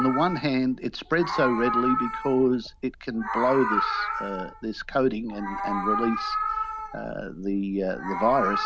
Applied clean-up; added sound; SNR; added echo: none; Meow; 4 dB; none.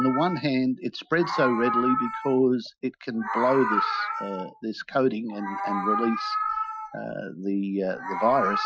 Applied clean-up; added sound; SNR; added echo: classical method Wiener filter.